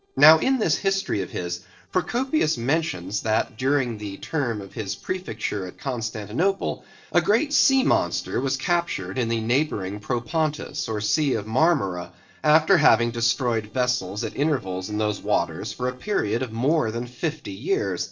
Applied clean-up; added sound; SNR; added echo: neural separator model SepFormer DNS4.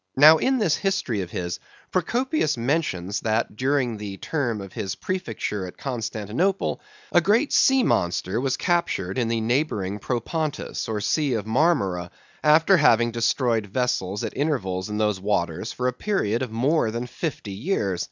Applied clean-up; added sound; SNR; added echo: none; none; none; none.